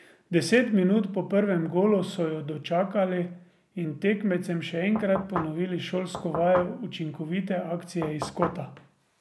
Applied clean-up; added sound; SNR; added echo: none; Knock / Wood; 7 dB; none.